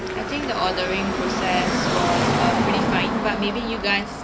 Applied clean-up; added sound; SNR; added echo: none; Car passing by / Traffic noise, roadway noise; -3 dB; none.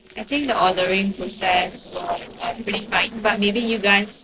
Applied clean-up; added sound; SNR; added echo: neural separator model SepFormer DNS4.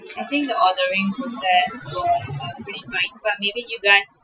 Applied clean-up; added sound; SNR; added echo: classical method Wiener filter.